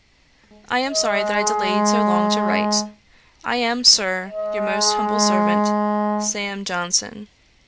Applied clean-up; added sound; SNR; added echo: none; Wind instrument, woodwind instrument; -2 dB; none.